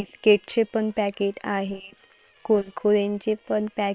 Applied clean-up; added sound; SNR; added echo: neural separator model SepFormer WHAM!.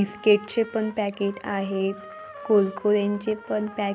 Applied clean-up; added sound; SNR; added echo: none; Trumpet; 18 dB; none.